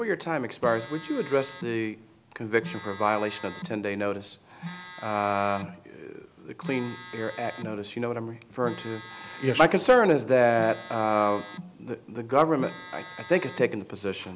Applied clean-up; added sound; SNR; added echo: none; Telephone; 15 dB; none.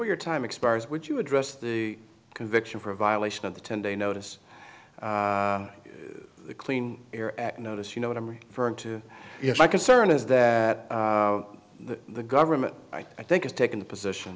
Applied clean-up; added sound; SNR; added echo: none; none; none; none.